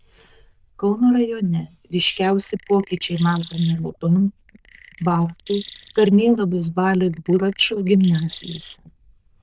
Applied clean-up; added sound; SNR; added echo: neural diffusion model UNIVERSE++.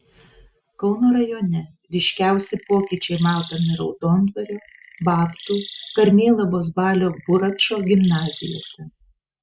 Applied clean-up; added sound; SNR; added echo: classical method spectral subtraction.